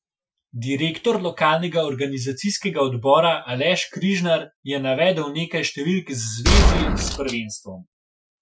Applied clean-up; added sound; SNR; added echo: classical method Wiener filter.